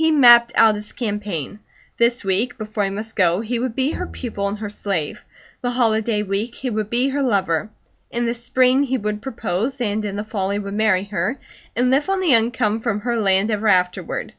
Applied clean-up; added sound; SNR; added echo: none; Bowed string instrument; 15 dB; none.